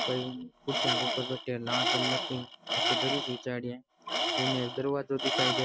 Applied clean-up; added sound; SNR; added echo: none; Tools; -2 dB; none.